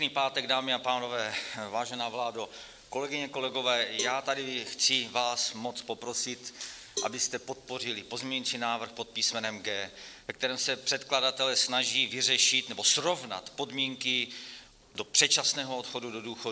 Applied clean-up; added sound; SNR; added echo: none; Cowbell; 13 dB; none.